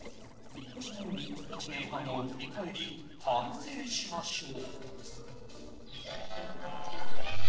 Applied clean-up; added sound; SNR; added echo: neural separator model SepFormer DNS4.